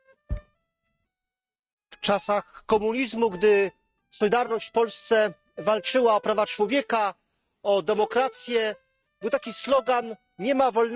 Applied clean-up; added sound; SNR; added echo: neural mask model RNNoise.